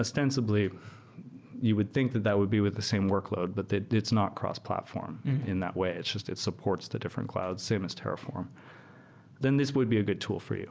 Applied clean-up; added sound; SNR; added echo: none; none; none; none.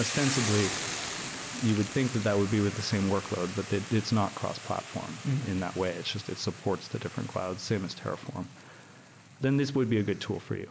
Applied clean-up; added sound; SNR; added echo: none; Boiling / Hiss; 10 dB; none.